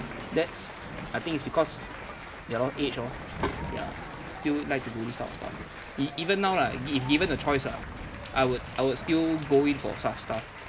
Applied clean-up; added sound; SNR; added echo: none; Thunder + Applause / Cheering; 9 dB; none.